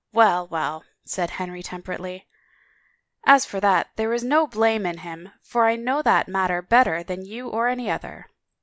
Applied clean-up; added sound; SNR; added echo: none; none; none; none.